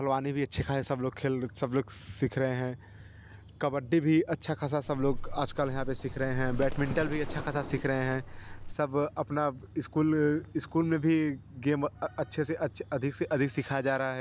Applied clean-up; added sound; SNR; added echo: none; Livestock, farm animals, working animals; 5 dB; none.